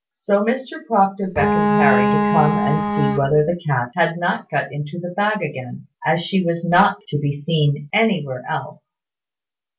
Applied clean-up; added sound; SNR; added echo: none; Bowed string instrument; -2 dB; none.